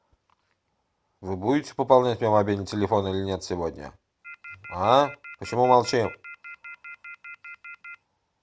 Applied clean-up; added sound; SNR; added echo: none; Telephone; 17 dB; none.